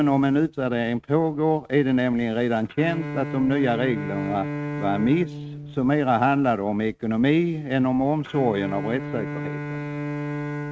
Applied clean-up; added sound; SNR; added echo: neural mask model RNNoise.